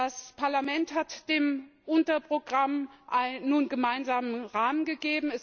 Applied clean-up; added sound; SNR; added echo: none; none; none; none.